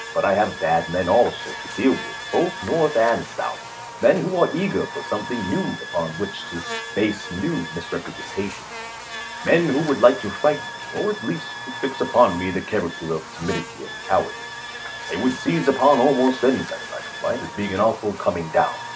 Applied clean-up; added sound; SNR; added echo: none; Wind instrument, woodwind instrument + Buzz; 11 dB; none.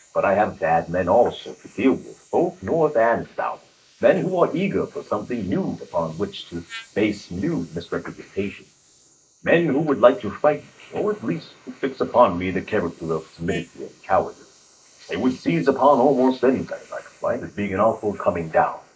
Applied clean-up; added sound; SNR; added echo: neural mask model Resemble Enhance denoiser.